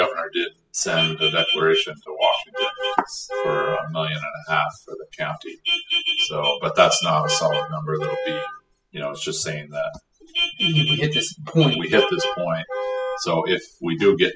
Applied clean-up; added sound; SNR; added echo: classical method spectral subtraction.